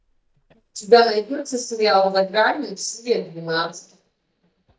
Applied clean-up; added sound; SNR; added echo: neural mask model DeepFilterNet 3.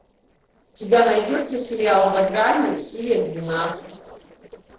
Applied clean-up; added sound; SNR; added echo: neural separator model SepFormer DNS4.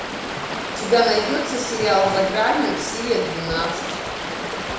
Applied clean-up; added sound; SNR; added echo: none; Stream; 5 dB; reverberation time 1.0 s.